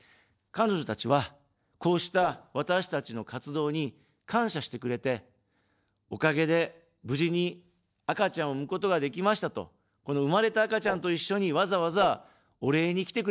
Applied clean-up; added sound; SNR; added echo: neural separator model SepFormer DNS4.